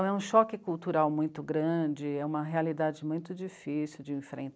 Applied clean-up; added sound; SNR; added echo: none; none; none; none.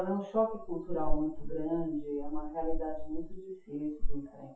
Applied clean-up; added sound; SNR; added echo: classical method WPE with log-MMSE.